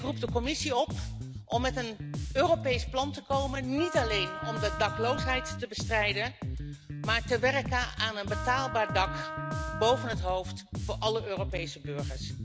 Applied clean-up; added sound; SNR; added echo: none; Wind instrument, woodwind instrument + Bass guitar; 4 dB; none.